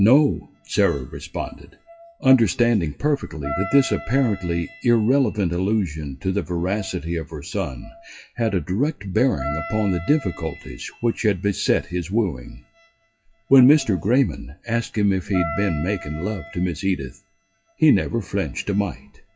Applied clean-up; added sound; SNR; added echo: classical method WPE with log-MMSE.